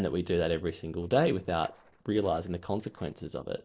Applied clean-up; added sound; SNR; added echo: neural separator model SepFormer DNS4.